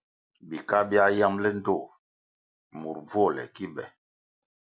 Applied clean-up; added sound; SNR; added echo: none; none; none; none.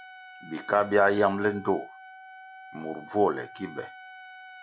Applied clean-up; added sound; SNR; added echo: none; Trumpet; 18 dB; none.